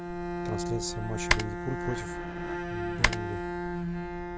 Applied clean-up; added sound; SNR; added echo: none; Bowed string instrument + Typing; -5 dB; none.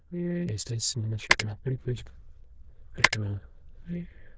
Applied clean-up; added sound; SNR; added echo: neural diffusion model UNIVERSE++.